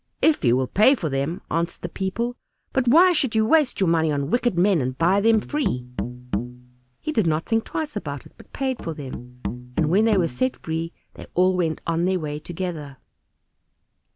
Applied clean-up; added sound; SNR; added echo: none; Musical instrument; 8 dB; none.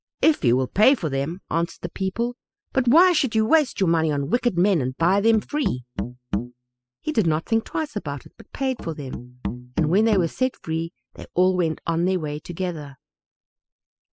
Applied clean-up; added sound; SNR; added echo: classical method spectral subtraction.